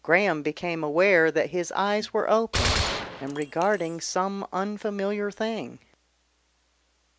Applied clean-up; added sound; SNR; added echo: none; Gunshot, gunfire; 4 dB; none.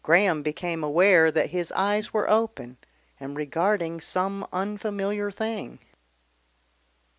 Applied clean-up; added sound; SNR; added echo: none; none; none; none.